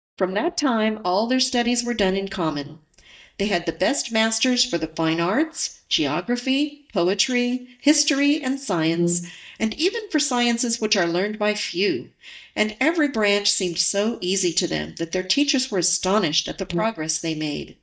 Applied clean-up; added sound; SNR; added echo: neural mask model DeepFilterNet 3.